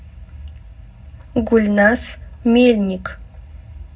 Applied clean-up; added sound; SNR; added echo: none; none; none; reverberation time 0.3 s.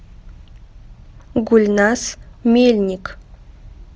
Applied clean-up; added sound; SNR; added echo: none; none; none; none.